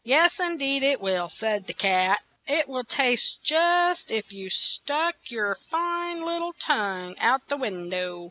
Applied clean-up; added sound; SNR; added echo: none; none; none; none.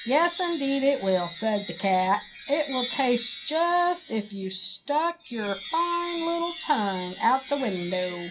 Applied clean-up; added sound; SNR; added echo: none; Wind chime; 13 dB; reverberation time 0.3 s.